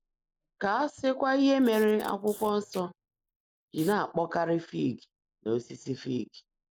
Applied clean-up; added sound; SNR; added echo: neural mask model Resemble Enhance denoiser.